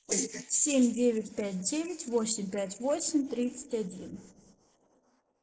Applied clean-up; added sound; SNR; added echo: neural mask model Resemble Enhance denoiser.